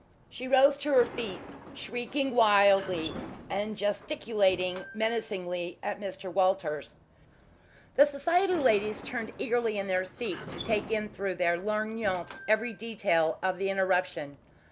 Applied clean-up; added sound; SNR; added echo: none; Sliding door; 17 dB; none.